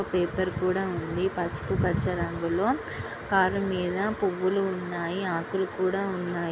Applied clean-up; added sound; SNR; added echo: none; none; none; none.